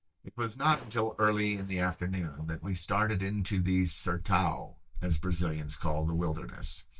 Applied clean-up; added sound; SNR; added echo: neural mask model DeepFilterNet 3.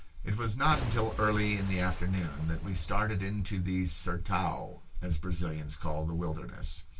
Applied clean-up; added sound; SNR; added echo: none; Shatter / Crushing / Boom; 14 dB; reverberation time 0.1 s.